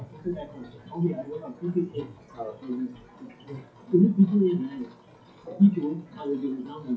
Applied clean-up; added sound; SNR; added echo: classical method WPE with log-MMSE.